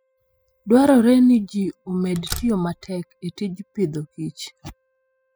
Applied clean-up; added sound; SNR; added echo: classical method spectral subtraction.